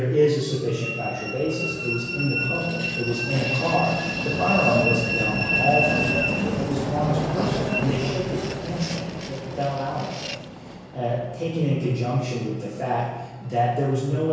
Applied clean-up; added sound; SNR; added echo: none; Train; 3 dB; reverberation time 1.0 s.